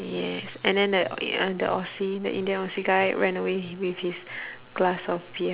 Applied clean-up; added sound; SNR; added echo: none; none; none; none.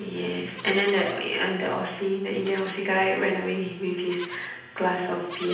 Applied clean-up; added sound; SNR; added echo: none; Livestock, farm animals, working animals; 18 dB; reverberation time 0.9 s.